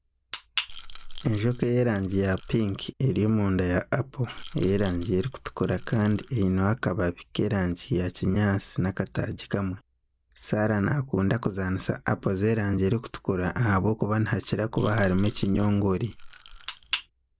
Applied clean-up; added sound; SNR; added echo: none; Rattle / Rattle (instrument); 13 dB; none.